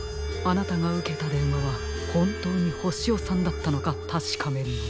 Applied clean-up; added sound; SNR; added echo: none; Telephone; 11 dB; none.